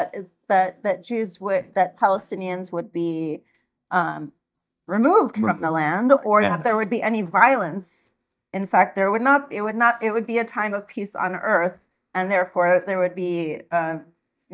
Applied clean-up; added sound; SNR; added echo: neural mask model DeepFilterNet 3.